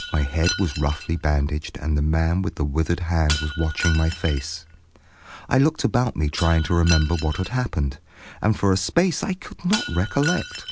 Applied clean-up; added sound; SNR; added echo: none; Shatter; 13 dB; none.